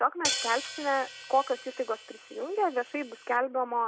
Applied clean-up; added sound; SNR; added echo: none; Hi-hat; 8 dB; none.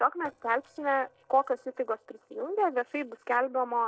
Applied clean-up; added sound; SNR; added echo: neural separator model SepFormer DNS4.